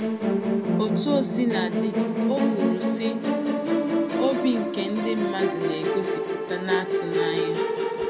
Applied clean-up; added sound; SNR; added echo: none; Musical instrument; -5 dB; none.